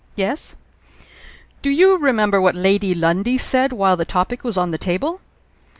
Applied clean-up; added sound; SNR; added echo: none; none; none; none.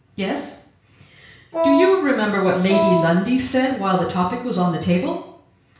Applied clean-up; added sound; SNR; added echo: none; Wind instrument, woodwind instrument; 1 dB; reverberation time 0.5 s.